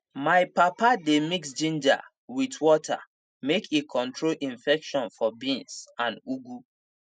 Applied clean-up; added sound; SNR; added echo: none; none; none; none.